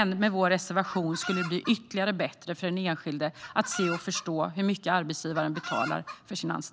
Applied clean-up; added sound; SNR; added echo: none; Chicken, rooster; 10 dB; none.